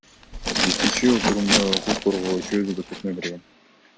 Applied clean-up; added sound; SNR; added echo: none; Glass; 1 dB; none.